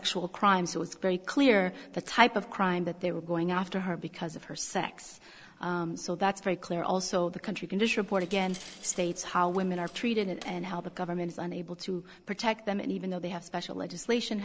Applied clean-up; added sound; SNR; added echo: neural separator model SepFormer DNS4.